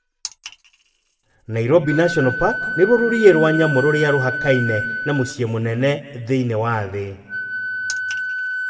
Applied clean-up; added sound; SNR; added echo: none; Wind instrument, woodwind instrument; 7 dB; reverberation time 1.1 s.